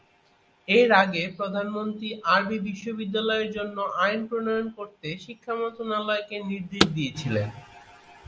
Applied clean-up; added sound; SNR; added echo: none; Car; 6 dB; none.